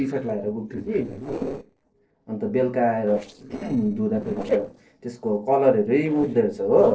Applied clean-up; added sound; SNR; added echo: neural separator model SepFormer DNS4.